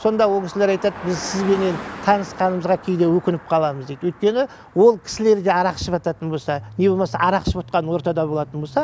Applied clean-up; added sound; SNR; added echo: none; Car passing by; 17 dB; none.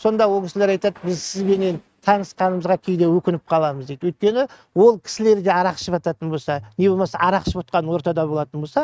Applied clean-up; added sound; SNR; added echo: neural mask model RNNoise.